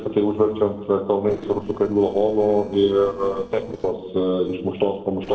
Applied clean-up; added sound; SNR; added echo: neural separator model SepFormer DNS4.